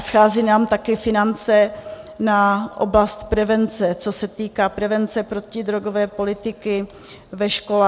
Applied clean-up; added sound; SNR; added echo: none; none; none; none.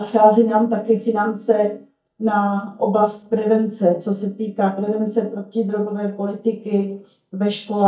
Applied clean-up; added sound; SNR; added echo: neural mask model DeepFilterNet 3.